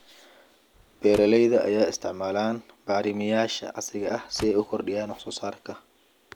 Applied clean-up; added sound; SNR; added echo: none; Car; 19 dB; none.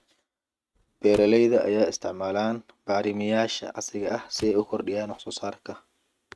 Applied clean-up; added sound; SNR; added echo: neural mask model RNNoise.